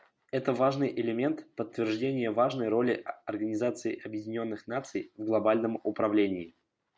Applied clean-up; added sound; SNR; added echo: none; none; none; none.